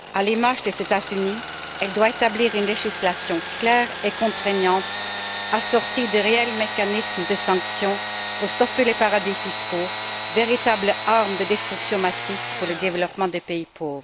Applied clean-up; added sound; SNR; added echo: none; Sawing / Engine; 6 dB; none.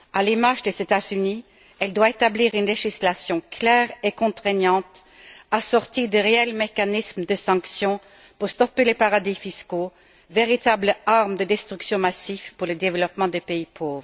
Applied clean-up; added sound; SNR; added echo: none; none; none; none.